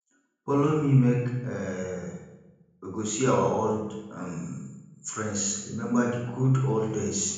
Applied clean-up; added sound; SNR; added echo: none; none; none; reverberation time 0.9 s.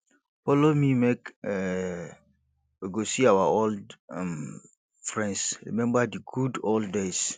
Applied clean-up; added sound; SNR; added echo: none; none; none; none.